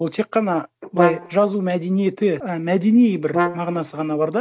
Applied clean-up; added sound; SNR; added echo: none; Brass instrument; 5 dB; none.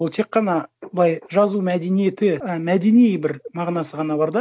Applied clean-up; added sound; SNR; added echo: none; none; none; none.